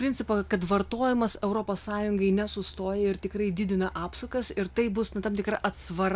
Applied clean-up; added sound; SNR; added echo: none; Truck; 19 dB; none.